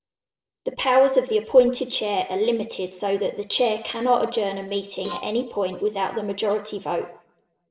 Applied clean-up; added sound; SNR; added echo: neural separator model SepFormer DNS4.